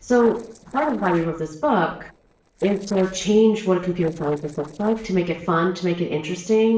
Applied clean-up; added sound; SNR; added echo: neural separator model SepFormer DNS4.